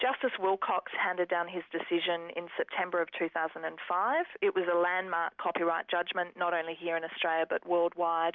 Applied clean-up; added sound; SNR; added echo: none; none; none; none.